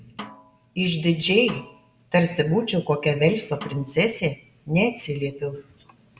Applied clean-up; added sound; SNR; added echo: none; Snare drum; 20 dB; none.